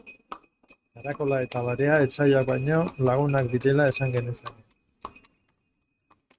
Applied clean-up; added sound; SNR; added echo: neural mask model RNNoise.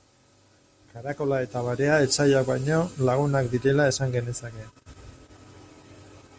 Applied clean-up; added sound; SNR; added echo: none; none; none; none.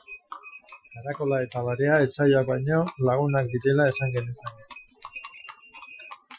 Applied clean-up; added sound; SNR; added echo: classical method Wiener filter.